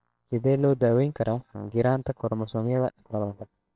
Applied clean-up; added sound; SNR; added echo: neural separator model SepFormer WHAMR!.